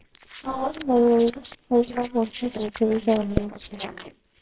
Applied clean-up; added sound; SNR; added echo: neural separator model SepFormer WHAMR!.